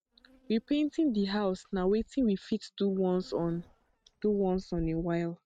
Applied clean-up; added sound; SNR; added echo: neural mask model RNNoise.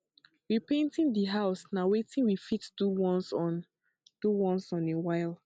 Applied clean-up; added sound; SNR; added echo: none; none; none; none.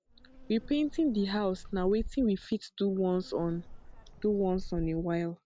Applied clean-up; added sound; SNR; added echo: none; Insect; 13 dB; none.